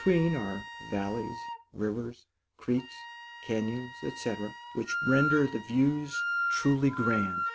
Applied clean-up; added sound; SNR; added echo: none; Wind instrument, woodwind instrument; 6 dB; none.